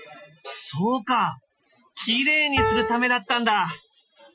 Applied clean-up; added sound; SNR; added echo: classical method Wiener filter.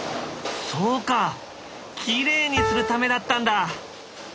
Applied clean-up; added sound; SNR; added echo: none; Piano; -1 dB; none.